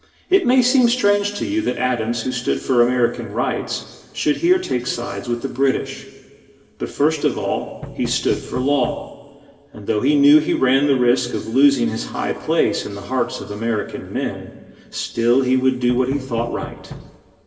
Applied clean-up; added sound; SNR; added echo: none; Knock; 14 dB; reverberation time 2.1 s.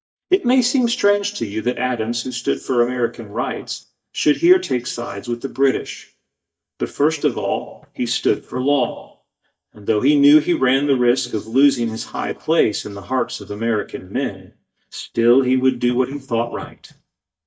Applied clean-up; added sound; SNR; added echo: neural mask model DeepFilterNet 3.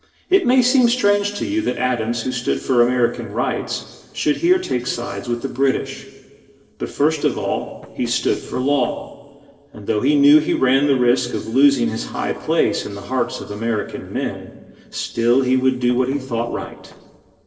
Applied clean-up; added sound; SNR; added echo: neural separator model SepFormer DNS4.